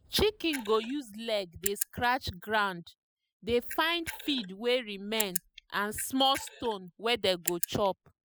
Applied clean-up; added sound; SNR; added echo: classical method spectral subtraction.